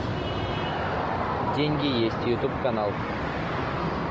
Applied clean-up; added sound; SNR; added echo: none; none; none; none.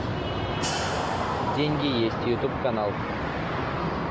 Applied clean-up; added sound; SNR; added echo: none; Hi-hat; 15 dB; none.